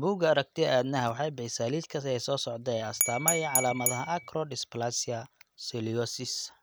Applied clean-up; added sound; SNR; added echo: none; Glass / Bell; 1 dB; none.